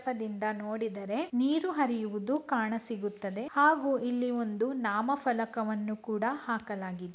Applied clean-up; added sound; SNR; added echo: none; none; none; none.